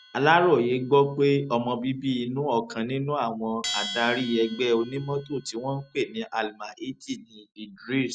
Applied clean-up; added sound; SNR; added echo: none; Bell; 16 dB; none.